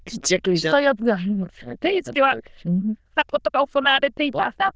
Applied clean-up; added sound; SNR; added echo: neural diffusion model UNIVERSE++.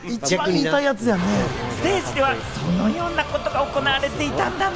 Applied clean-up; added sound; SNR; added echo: none; none; none; none.